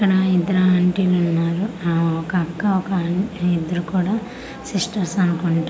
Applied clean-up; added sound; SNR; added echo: none; none; none; none.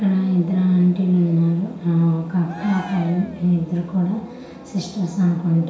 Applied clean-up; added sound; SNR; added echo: none; Cheering; 19 dB; reverberation time 0.6 s.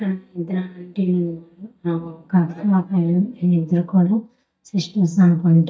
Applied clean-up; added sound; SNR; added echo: neural mask model DeepFilterNet 3.